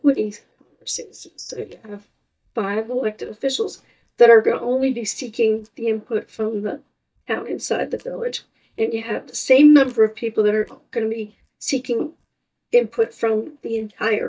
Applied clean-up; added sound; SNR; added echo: neural mask model DeepFilterNet 3.